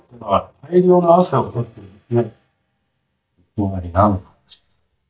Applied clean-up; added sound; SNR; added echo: neural mask model DeepFilterNet 3.